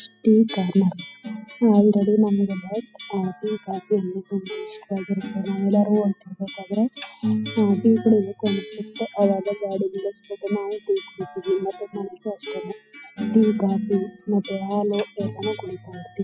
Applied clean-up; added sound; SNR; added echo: classical method spectral subtraction.